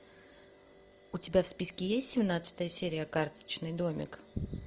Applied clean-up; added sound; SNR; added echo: none; none; none; none.